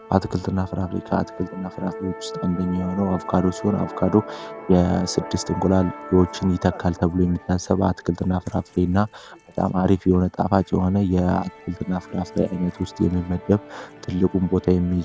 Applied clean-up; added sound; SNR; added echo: none; Musical instrument; 16 dB; none.